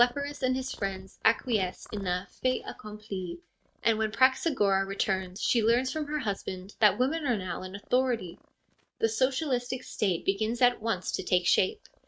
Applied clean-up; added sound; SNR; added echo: neural mask model RNNoise.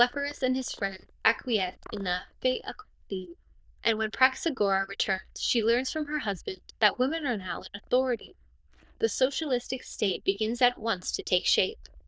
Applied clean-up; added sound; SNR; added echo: neural diffusion model UNIVERSE++.